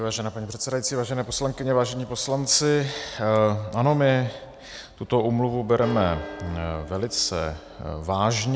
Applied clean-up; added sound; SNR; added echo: none; Church bell; 19 dB; none.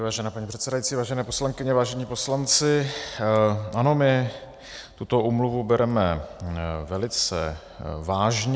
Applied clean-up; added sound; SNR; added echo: none; none; none; none.